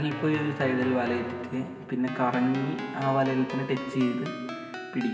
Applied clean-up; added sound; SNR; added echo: none; Keyboard (musical); 11 dB; reverberation time 2.1 s.